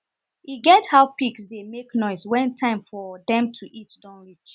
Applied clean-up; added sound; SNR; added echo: none; none; none; none.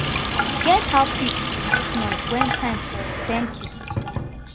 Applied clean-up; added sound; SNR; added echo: none; Sink (filling or washing); -2 dB; none.